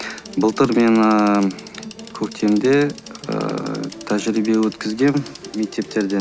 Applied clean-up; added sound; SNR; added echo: none; Musical instrument + Bicycle; 17 dB; none.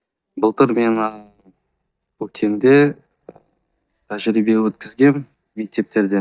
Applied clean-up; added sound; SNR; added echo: neural mask model DeepFilterNet 3.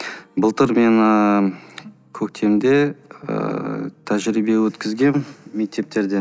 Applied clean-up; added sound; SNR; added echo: none; none; none; none.